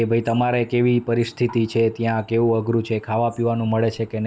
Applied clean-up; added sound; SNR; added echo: none; none; none; none.